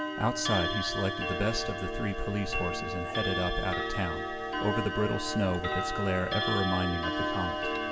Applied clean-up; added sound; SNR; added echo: none; Clock; 1 dB; reverberation time 1.7 s.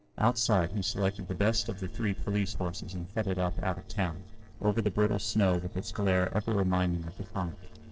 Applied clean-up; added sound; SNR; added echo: neural separator model SepFormer DNS4.